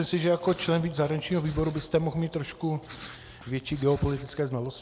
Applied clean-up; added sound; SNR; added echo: none; Writing; 15 dB; none.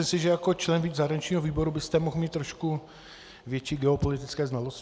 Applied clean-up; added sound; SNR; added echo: none; none; none; none.